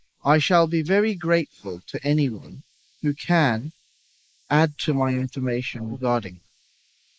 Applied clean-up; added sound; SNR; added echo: neural mask model Resemble Enhance denoiser.